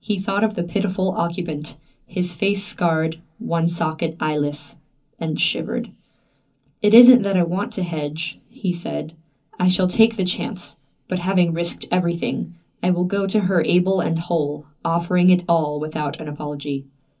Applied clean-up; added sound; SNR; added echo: none; none; none; reverberation time 0.3 s.